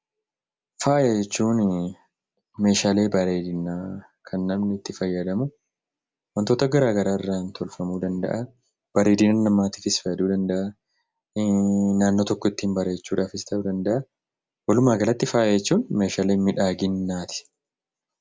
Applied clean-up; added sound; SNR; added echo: none; none; none; none.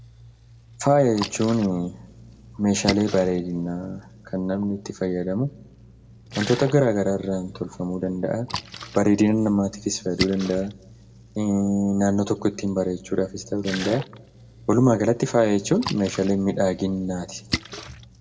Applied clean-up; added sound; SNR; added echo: none; Splash, splatter; 14 dB; reverberation time 1.3 s.